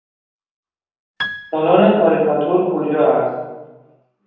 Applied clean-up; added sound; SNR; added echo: none; Piano; 14 dB; reverberation time 1.3 s.